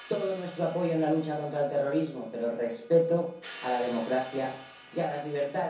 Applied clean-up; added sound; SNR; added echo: none; Crash cymbal; 19 dB; reverberation time 0.6 s.